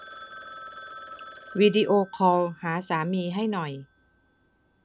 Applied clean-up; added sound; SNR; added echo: none; Telephone; 16 dB; none.